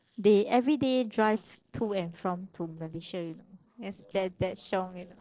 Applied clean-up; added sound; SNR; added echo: neural separator model SepFormer DNS4.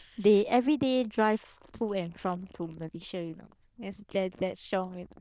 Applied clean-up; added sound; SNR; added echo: neural diffusion model UNIVERSE++.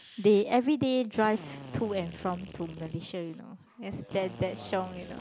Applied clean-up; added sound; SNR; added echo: none; Drill; 17 dB; none.